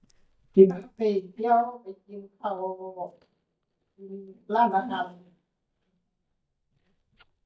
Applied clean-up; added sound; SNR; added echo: neural mask model DeepFilterNet 3.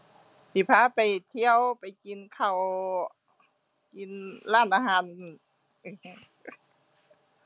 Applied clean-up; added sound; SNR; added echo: none; none; none; none.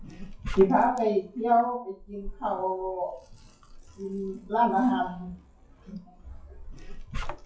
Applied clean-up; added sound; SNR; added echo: classical method WPE with log-MMSE.